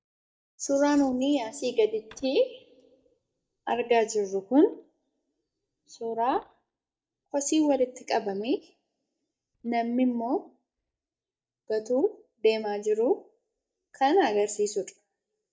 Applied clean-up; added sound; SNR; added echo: neural mask model DeepFilterNet 3.